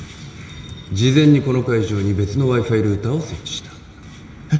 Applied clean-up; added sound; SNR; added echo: none; none; none; reverberation time 1.4 s.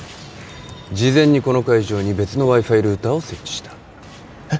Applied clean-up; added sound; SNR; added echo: none; none; none; none.